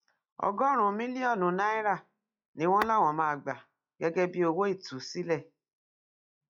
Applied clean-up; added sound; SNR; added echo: classical method log-MMSE.